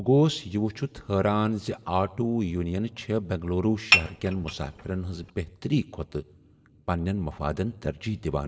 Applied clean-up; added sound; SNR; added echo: none; Dishes, pots, and pans / Chink, clink; 0 dB; reverberation time 1.7 s.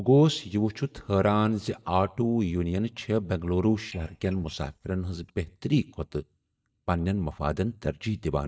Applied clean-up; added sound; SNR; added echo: neural mask model DeepFilterNet 3.